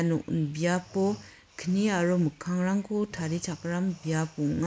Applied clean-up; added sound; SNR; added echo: none; none; none; none.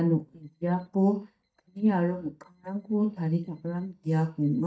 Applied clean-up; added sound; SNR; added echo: neural mask model DeepFilterNet 3.